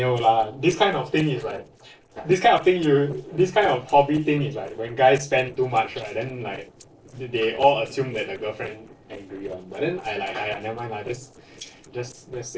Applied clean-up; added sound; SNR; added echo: neural separator model SepFormer DNS4.